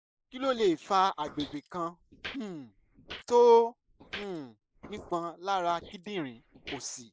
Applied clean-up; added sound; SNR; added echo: neural mask model Resemble Enhance denoiser.